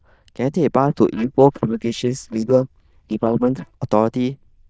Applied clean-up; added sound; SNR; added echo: neural diffusion model UNIVERSE++.